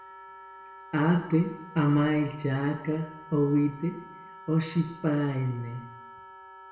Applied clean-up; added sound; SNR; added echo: none; Wind instrument, woodwind instrument; 18 dB; reverberation time 0.8 s.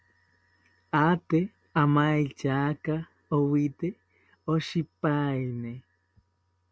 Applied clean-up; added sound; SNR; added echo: none; none; none; none.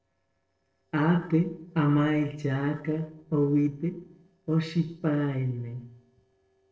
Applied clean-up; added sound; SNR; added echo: neural separator model SepFormer DNS4.